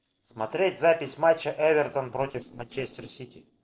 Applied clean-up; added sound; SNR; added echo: neural separator model SepFormer DNS4.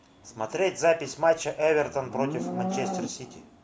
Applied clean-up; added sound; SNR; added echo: none; Livestock, farm animals, working animals; 8 dB; none.